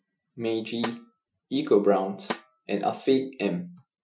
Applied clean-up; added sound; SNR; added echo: classical method Wiener filter.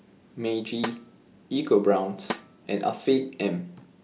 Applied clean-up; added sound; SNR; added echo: none; Snare drum; 13 dB; none.